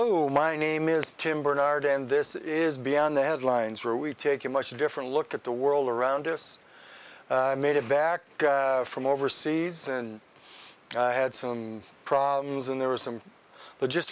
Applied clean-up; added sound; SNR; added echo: none; none; none; none.